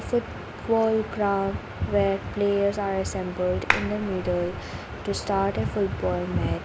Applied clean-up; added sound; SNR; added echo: none; Clapping; 5 dB; none.